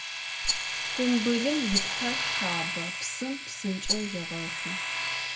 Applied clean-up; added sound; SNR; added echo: none; Rattle + Domestic sounds, home sounds; -1 dB; none.